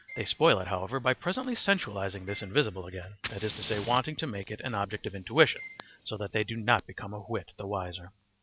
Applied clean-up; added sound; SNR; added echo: none; Bowed string instrument + Fire; 14 dB; none.